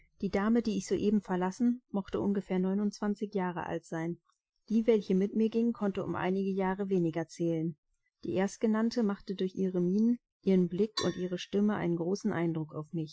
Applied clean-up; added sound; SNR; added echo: classical method Wiener filter.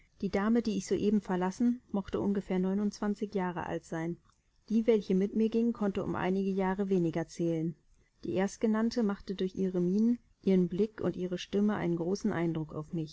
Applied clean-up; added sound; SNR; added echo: none; none; none; none.